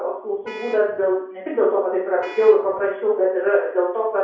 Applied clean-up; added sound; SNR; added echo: none; Vehicle horn, car horn, honking; 19 dB; reverberation time 0.6 s.